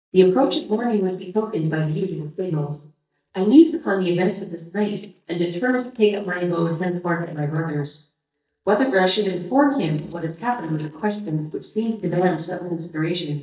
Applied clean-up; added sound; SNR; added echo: neural mask model DeepFilterNet 3.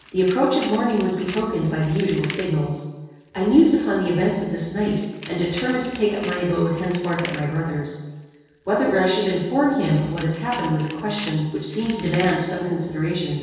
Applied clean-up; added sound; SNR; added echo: none; Tools; 19 dB; reverberation time 1.2 s.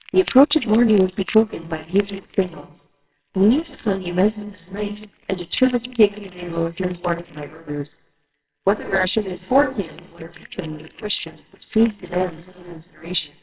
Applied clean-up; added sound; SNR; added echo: neural separator model SepFormer WHAMR!.